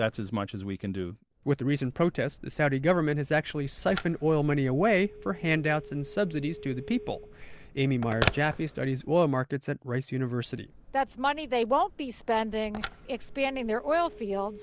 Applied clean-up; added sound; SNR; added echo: none; Telephone; 13 dB; none.